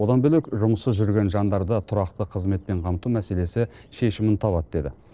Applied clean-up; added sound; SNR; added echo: neural separator model SepFormer DNS4.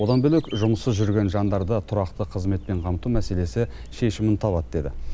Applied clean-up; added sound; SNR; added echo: none; Bird vocalization, bird call, bird song; 11 dB; none.